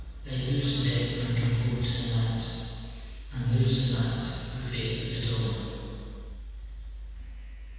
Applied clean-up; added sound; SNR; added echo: none; Buzz; 18 dB; reverberation time 2.1 s.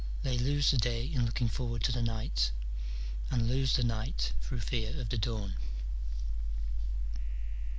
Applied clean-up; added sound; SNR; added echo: none; none; none; none.